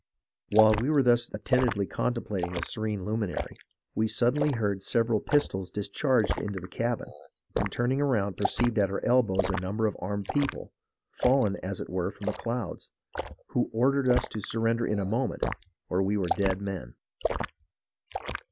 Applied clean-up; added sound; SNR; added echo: none; Liquid; 8 dB; none.